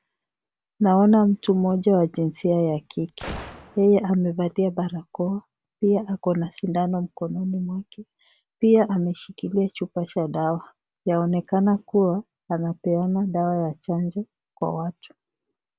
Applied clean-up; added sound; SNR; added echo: none; Gunshot, gunfire; 17 dB; none.